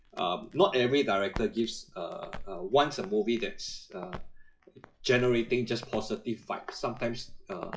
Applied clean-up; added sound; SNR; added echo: classical method WPE with log-MMSE.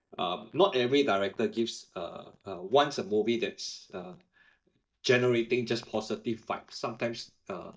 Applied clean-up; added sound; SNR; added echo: neural mask model DeepFilterNet 3.